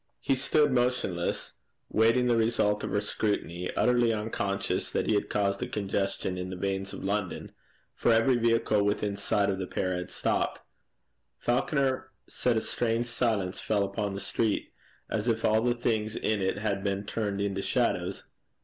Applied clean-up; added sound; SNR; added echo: none; none; none; none.